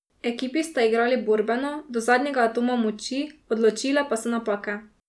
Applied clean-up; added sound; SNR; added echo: none; none; none; none.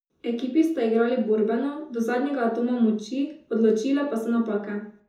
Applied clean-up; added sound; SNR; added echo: none; none; none; reverberation time 0.6 s.